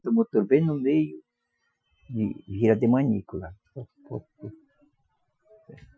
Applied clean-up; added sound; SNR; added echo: classical method Wiener filter.